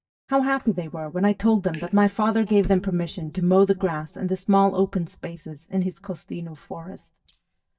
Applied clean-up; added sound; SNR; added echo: neural mask model DeepFilterNet 3.